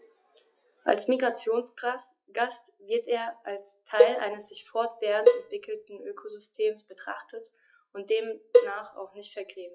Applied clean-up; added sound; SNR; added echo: classical method log-MMSE.